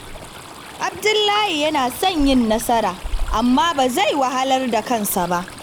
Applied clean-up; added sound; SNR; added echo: none; Stream; 11 dB; none.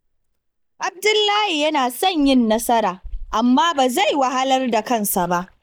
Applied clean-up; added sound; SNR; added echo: neural mask model DeepFilterNet 3.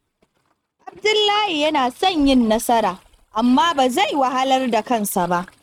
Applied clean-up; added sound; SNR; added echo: neural mask model RNNoise.